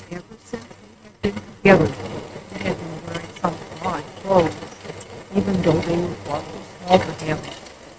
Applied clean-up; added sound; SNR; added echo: neural mask model RNNoise.